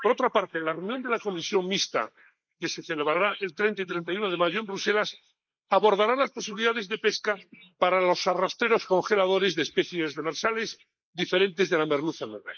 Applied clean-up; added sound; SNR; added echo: neural mask model Resemble Enhance denoiser.